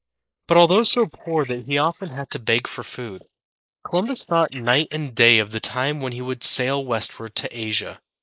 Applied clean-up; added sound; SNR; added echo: neural mask model Resemble Enhance denoiser.